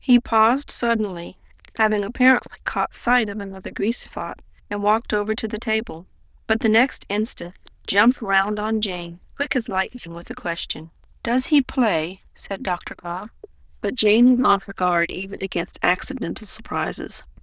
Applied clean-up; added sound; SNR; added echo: neural diffusion model UNIVERSE++.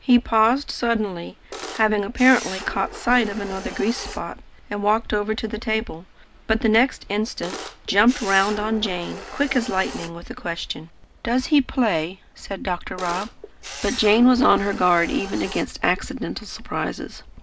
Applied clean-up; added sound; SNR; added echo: none; Camera; 13 dB; none.